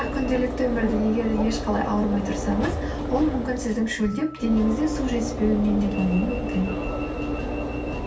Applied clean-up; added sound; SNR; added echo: none; Alarm / Engine / Train; 3 dB; reverberation time 0.2 s.